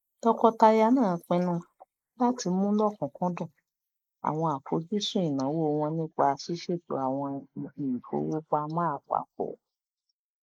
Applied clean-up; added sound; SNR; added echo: neural mask model Resemble Enhance denoiser.